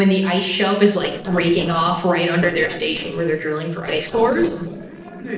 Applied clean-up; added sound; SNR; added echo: neural separator model SepFormer DNS4.